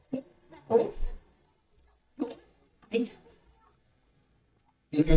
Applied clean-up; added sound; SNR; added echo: neural mask model DeepFilterNet 3.